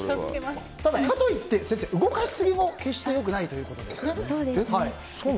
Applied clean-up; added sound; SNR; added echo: none; Cough; 15 dB; none.